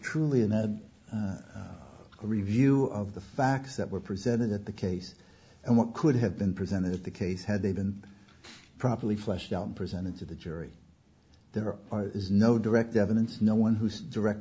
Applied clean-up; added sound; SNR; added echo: none; none; none; none.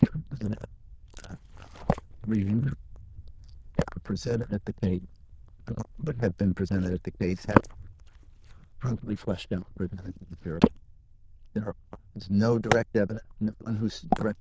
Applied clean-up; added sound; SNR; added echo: neural diffusion model UNIVERSE++.